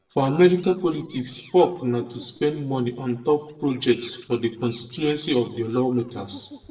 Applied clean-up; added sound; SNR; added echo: neural separator model SepFormer DNS4.